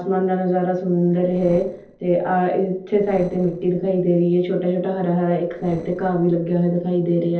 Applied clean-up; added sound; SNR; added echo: neural separator model SepFormer DNS4.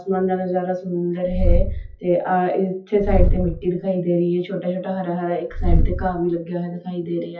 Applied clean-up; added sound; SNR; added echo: classical method WPE with log-MMSE.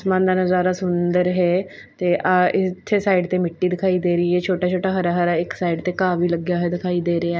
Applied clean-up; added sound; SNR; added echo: none; none; none; none.